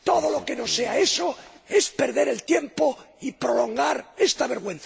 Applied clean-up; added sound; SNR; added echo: none; none; none; none.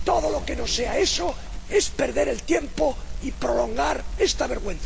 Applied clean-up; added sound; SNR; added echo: none; Crackle; 6 dB; none.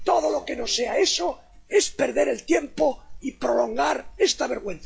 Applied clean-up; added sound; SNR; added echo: classical method log-MMSE.